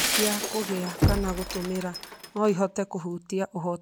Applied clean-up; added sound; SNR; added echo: none; Knock + Shatter; 1 dB; none.